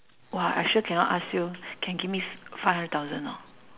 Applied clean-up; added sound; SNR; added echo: none; none; none; none.